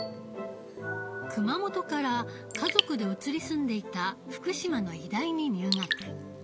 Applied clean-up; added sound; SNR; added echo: none; Raindrop / Drip; 7 dB; none.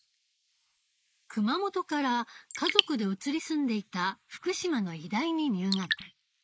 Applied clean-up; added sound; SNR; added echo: neural mask model Resemble Enhance denoiser.